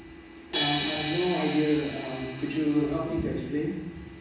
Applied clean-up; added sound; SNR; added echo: none; Crash cymbal; 8 dB; reverberation time 1.1 s.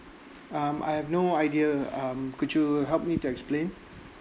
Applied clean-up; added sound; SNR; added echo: none; none; none; none.